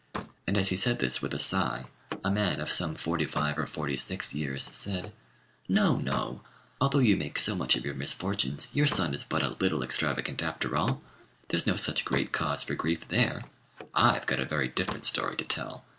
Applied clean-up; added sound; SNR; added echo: none; Slam; 17 dB; none.